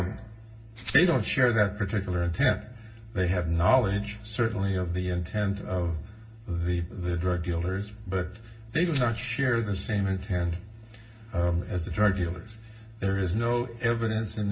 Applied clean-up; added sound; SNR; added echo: none; Rattle (instrument); -1 dB; reverberation time 0.4 s.